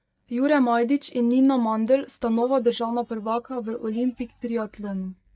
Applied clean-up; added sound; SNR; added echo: neural mask model DeepFilterNet 3.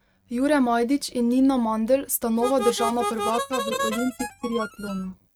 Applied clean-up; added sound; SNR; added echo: neural mask model RNNoise.